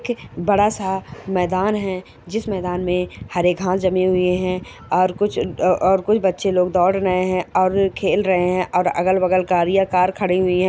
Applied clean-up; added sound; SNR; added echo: none; none; none; none.